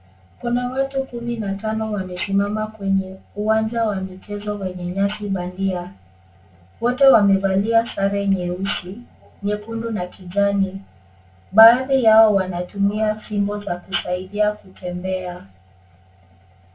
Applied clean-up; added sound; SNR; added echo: none; Bird vocalization, bird call, bird song; 8 dB; reverberation time 0.2 s.